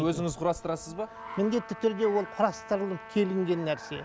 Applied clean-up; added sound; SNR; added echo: none; Car + Trumpet; 15 dB; none.